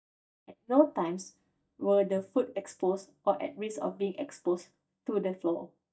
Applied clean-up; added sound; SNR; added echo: neural mask model DeepFilterNet 3.